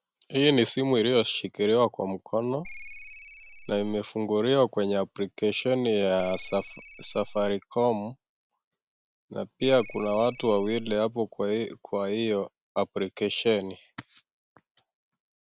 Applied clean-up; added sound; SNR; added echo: none; Ringtone; 13 dB; none.